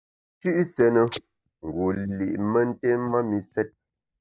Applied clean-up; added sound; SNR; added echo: neural mask model DeepFilterNet 3.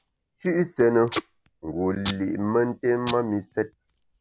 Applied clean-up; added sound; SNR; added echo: none; Packing tape, duct tape; 12 dB; none.